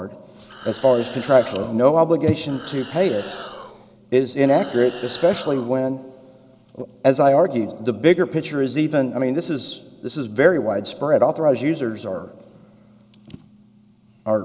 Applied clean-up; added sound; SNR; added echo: none; Animal; 18 dB; none.